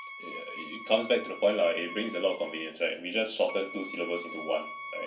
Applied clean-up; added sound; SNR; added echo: none; Wind instrument, woodwind instrument; 12 dB; reverberation time 0.2 s.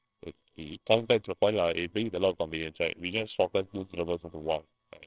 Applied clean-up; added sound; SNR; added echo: neural separator model SepFormer WHAMR!.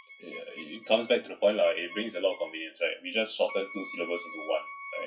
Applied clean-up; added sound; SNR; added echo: classical method WPE with log-MMSE.